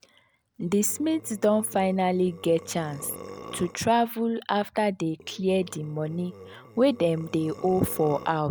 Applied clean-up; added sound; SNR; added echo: none; Burping, eructation; 18 dB; none.